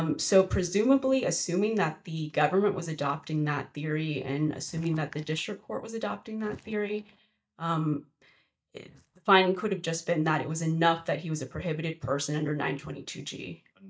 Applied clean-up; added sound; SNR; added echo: neural mask model DeepFilterNet 3.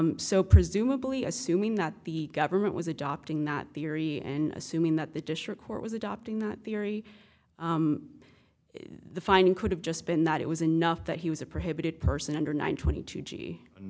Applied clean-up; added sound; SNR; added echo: none; none; none; none.